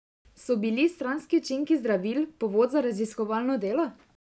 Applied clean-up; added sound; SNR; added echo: none; none; none; none.